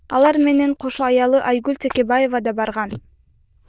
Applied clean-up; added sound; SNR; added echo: neural diffusion model UNIVERSE++.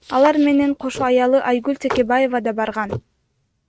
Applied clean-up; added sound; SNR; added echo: neural mask model RNNoise.